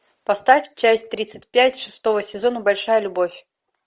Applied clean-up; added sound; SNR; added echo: none; none; none; none.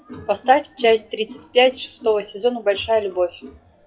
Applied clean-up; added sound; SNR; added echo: classical method WPE with log-MMSE.